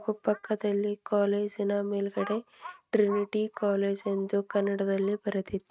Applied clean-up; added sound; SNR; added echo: neural mask model RNNoise.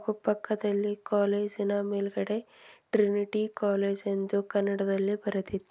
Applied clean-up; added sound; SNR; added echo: none; none; none; none.